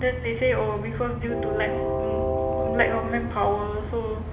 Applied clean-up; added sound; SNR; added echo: none; Train; 1 dB; reverberation time 1.0 s.